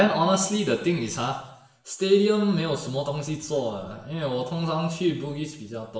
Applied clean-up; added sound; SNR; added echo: none; none; none; reverberation time 0.8 s.